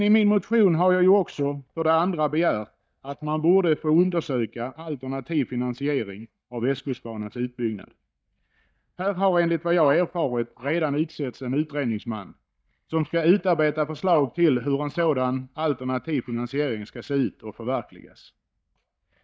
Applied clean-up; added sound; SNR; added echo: neural mask model DeepFilterNet 3.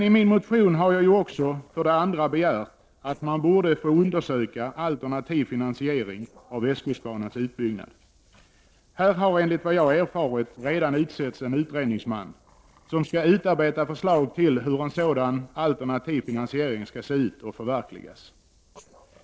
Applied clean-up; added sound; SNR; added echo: neural separator model SepFormer DNS4.